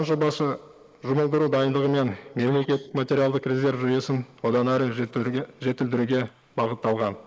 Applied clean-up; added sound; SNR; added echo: neural mask model Resemble Enhance denoiser.